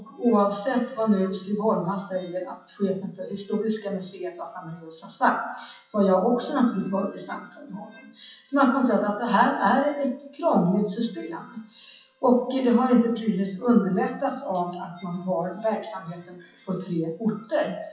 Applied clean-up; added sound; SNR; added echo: classical method WPE with log-MMSE.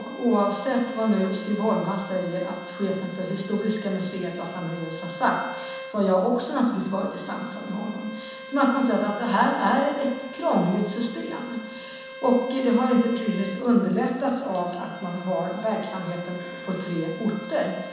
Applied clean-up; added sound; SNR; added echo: none; Bowed string instrument; 14 dB; reverberation time 1.1 s.